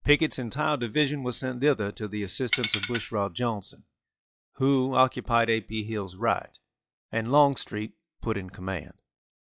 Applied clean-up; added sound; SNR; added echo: classical method log-MMSE.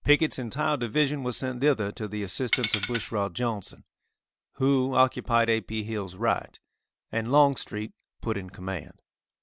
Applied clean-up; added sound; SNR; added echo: none; Tools; 1 dB; none.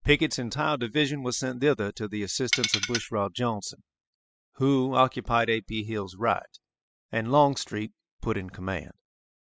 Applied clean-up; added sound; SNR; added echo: classical method spectral subtraction.